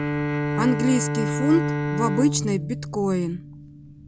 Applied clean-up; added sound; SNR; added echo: none; Bowed string instrument; 2 dB; none.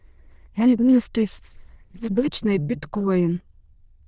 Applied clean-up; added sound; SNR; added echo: neural diffusion model UNIVERSE++.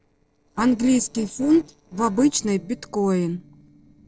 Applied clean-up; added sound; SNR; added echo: neural separator model SepFormer DNS4.